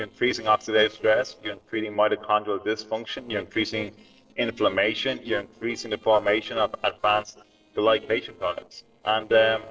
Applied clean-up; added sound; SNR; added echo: neural separator model SepFormer DNS4.